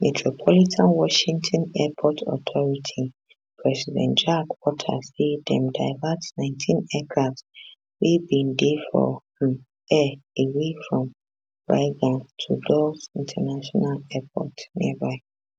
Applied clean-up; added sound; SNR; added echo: none; none; none; none.